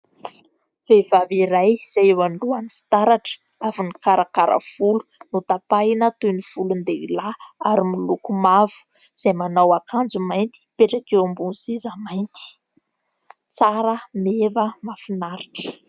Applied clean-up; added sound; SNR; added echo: none; none; none; none.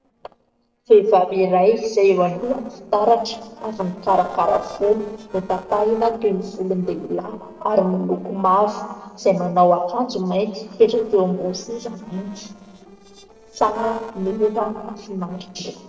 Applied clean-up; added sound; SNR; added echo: neural separator model SepFormer DNS4.